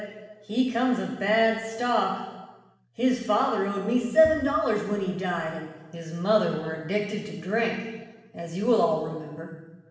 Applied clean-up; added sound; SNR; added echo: none; none; none; reverberation time 1.2 s.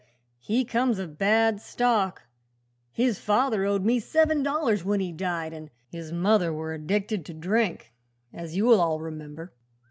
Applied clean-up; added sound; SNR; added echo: none; none; none; none.